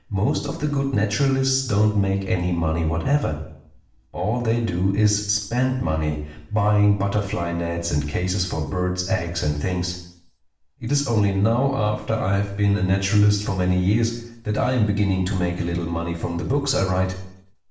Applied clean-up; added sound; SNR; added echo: none; none; none; reverberation time 0.6 s.